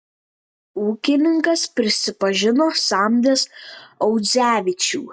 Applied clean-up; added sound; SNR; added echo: none; none; none; none.